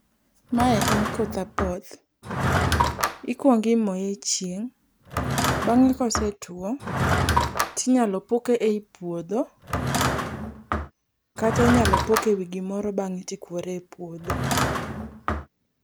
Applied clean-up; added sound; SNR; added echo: none; Drawer open or close / Wood; 2 dB; none.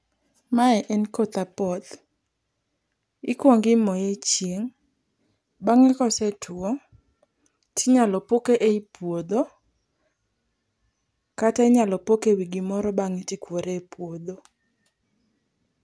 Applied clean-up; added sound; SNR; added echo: none; none; none; none.